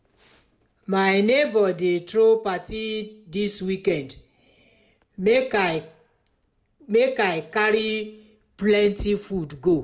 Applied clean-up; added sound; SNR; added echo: none; none; none; none.